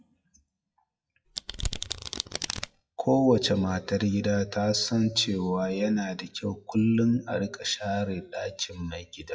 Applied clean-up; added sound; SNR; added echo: classical method WPE with log-MMSE.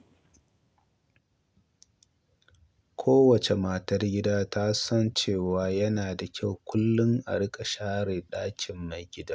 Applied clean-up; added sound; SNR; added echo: none; none; none; none.